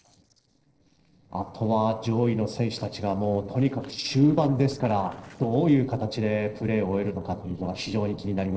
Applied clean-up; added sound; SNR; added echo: neural separator model SepFormer DNS4.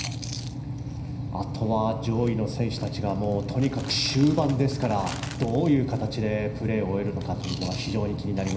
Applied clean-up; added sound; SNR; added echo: none; Chewing, mastication; 18 dB; reverberation time 0.9 s.